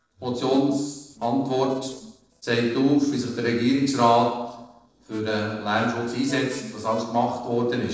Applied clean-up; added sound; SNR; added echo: neural separator model SepFormer DNS4.